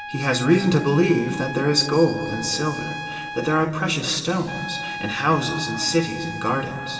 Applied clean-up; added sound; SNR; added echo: none; Trumpet; 11 dB; reverberation time 2.5 s.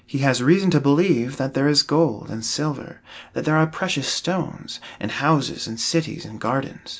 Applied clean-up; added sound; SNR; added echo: none; none; none; none.